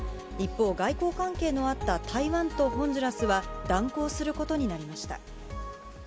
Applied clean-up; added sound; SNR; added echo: none; none; none; none.